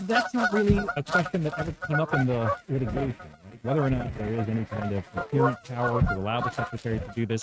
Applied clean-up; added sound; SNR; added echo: neural mask model RNNoise.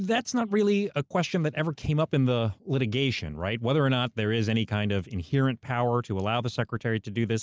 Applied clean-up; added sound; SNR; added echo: none; none; none; none.